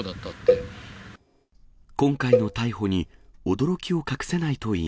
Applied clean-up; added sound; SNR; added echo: none; Cowbell; 1 dB; none.